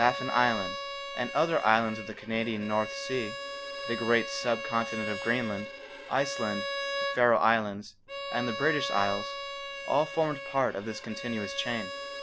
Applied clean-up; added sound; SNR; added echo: none; Bowed string instrument; 7 dB; none.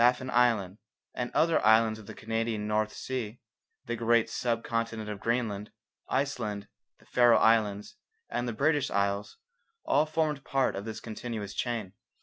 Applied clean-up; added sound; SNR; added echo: none; none; none; none.